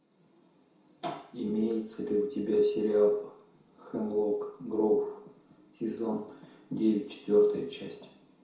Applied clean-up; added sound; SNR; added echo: none; none; none; reverberation time 0.6 s.